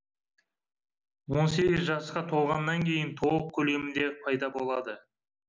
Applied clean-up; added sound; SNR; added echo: none; none; none; none.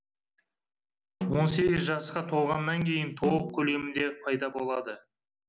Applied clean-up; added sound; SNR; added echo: none; Snare drum; 10 dB; none.